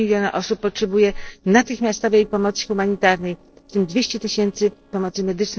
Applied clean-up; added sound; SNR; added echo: neural separator model SepFormer DNS4.